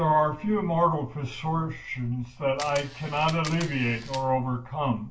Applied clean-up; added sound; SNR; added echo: none; Camera; 14 dB; reverberation time 0.2 s.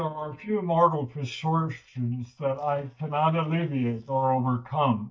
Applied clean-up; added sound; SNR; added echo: neural mask model DeepFilterNet 3.